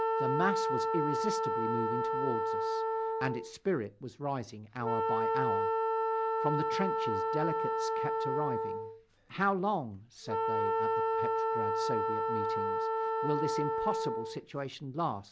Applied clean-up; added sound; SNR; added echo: none; Wind instrument, woodwind instrument; -5 dB; none.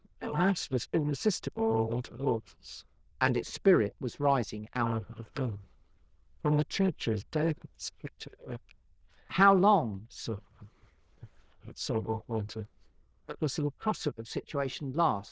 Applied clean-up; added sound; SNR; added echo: neural diffusion model UNIVERSE++.